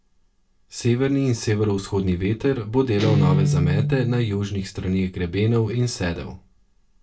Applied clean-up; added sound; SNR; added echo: none; Guitar; 2 dB; reverberation time 0.2 s.